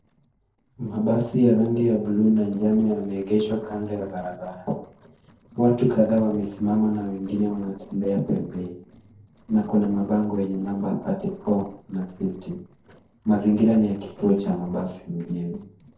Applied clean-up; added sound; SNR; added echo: neural separator model SepFormer DNS4.